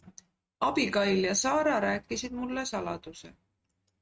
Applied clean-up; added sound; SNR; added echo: neural mask model RNNoise.